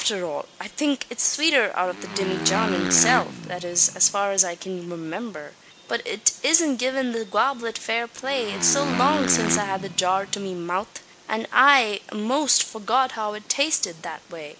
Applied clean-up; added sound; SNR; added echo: none; Motorcycle; 6 dB; none.